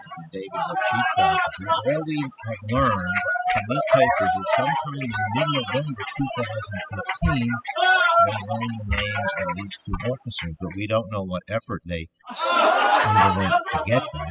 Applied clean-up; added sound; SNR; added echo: classical method spectral subtraction.